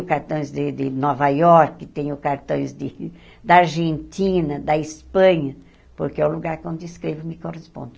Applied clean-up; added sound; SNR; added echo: none; none; none; none.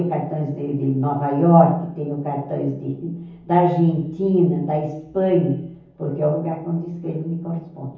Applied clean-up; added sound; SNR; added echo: none; none; none; reverberation time 0.7 s.